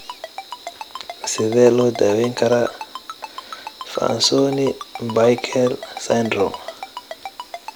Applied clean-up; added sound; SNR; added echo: none; Ringtone; 14 dB; none.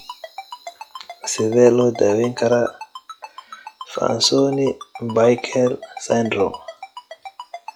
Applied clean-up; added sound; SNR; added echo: classical method log-MMSE.